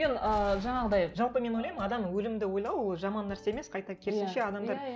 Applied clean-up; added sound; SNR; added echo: none; Boom; 15 dB; none.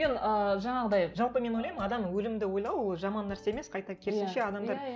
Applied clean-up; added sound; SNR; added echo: none; none; none; none.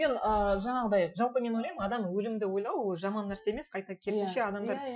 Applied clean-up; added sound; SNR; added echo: classical method Wiener filter.